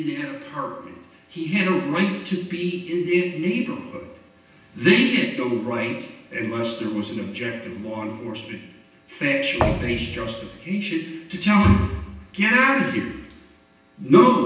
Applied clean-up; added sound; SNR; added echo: none; Thump, thud; 5 dB; reverberation time 0.9 s.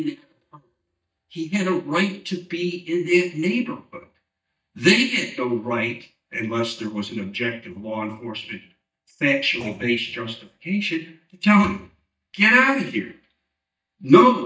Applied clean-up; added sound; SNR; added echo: neural mask model DeepFilterNet 3.